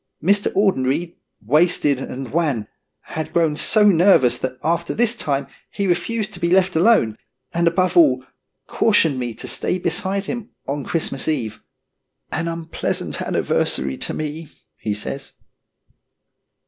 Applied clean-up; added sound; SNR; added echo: none; none; none; none.